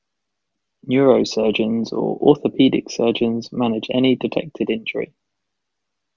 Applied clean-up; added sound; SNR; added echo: none; none; none; none.